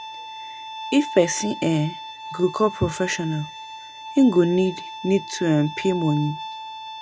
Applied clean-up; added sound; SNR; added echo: none; Bowed string instrument; 12 dB; none.